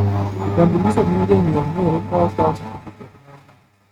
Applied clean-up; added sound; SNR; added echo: neural mask model RNNoise.